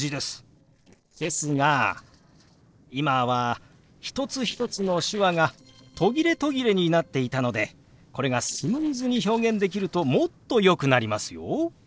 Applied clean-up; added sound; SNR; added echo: neural separator model SepFormer DNS4.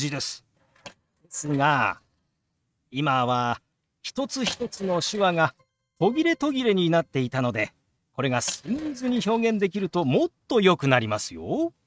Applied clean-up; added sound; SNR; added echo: neural mask model RNNoise.